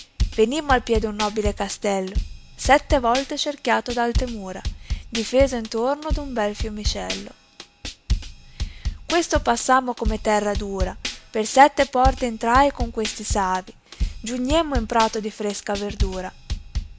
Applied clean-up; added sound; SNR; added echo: none; Drum kit; 6 dB; none.